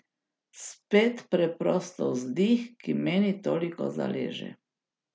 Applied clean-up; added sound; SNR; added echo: none; none; none; none.